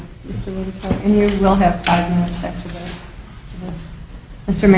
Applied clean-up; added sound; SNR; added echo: none; none; none; none.